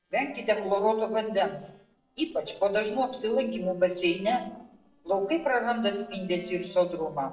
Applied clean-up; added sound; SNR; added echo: neural separator model SepFormer DNS4.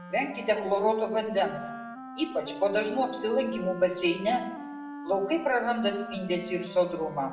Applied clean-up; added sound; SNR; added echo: none; Wind instrument, woodwind instrument; 12 dB; reverberation time 0.7 s.